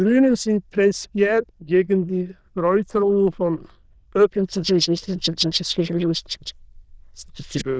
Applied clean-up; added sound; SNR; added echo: neural diffusion model UNIVERSE++.